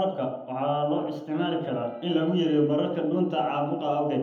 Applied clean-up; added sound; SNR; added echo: none; none; none; reverberation time 0.8 s.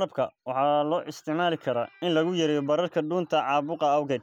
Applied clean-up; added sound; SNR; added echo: none; none; none; none.